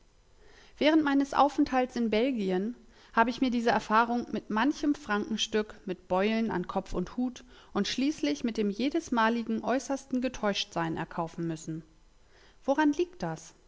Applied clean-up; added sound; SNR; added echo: none; none; none; none.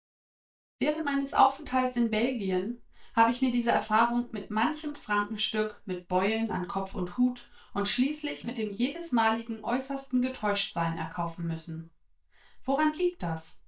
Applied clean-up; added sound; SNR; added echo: neural mask model DeepFilterNet 3.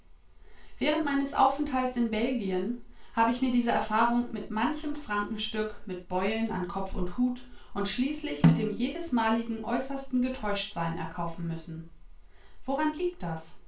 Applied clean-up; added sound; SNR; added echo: none; Snare drum; 0 dB; reverberation time 0.2 s.